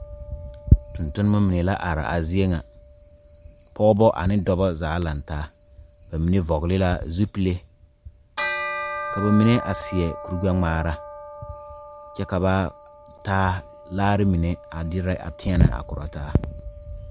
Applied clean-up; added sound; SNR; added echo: none; Bell; 14 dB; none.